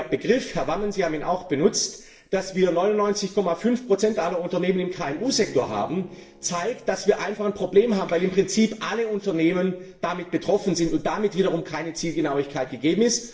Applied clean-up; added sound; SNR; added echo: neural separator model SepFormer DNS4.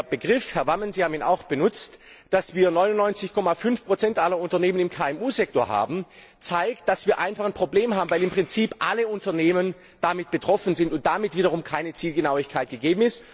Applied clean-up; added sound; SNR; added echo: none; none; none; none.